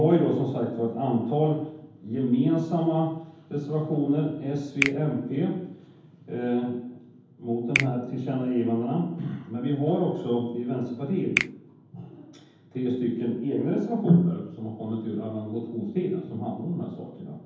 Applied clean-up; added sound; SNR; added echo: none; Finger snapping; 8 dB; reverberation time 0.9 s.